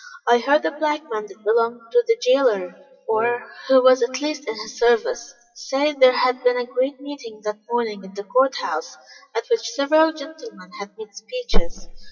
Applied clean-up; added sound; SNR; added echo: classical method WPE with log-MMSE.